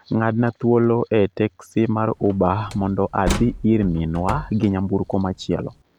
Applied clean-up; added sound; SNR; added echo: none; Slam; 12 dB; none.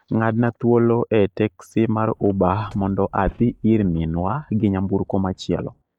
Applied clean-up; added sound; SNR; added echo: neural mask model DeepFilterNet 3.